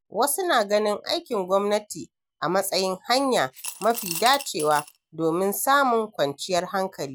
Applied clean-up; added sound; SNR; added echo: none; Coin (dropping) / Glass; 11 dB; none.